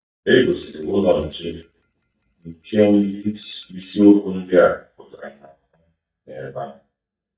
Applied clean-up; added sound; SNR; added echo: neural mask model DeepFilterNet 3.